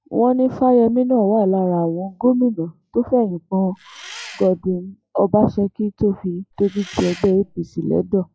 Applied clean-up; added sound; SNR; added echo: classical method log-MMSE.